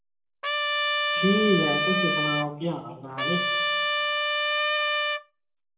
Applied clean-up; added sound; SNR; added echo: none; Trumpet; -4 dB; reverberation time 0.8 s.